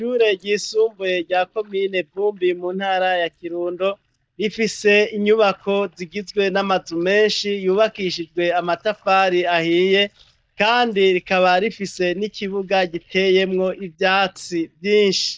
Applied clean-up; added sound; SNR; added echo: neural mask model DeepFilterNet 3.